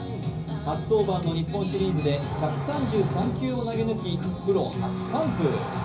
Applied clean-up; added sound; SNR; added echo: none; none; none; reverberation time 0.5 s.